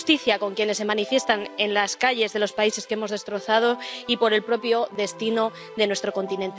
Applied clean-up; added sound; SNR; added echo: none; Keyboard (musical); 17 dB; none.